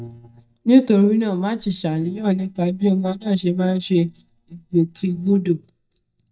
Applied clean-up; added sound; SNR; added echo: neural mask model DeepFilterNet 3.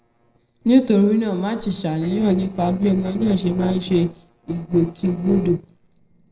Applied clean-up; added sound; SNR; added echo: neural separator model SepFormer DNS4.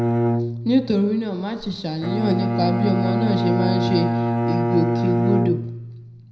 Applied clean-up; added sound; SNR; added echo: none; Bowed string instrument; -1 dB; reverberation time 0.7 s.